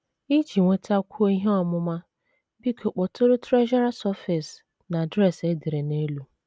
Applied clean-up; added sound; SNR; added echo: none; none; none; none.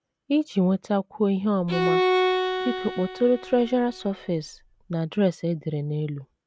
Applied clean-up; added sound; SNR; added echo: none; Bowed string instrument; 2 dB; none.